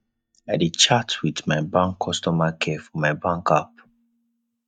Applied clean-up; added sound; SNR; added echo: neural mask model DeepFilterNet 3.